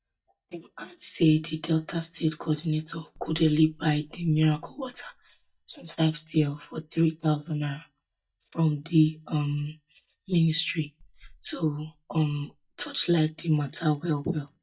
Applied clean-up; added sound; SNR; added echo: neural mask model DeepFilterNet 3.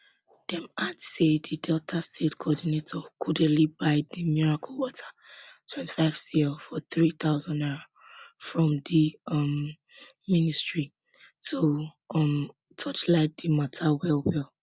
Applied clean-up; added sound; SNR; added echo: none; none; none; none.